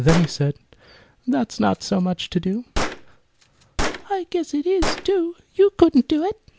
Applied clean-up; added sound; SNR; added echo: none; Gunshot, gunfire; 8 dB; none.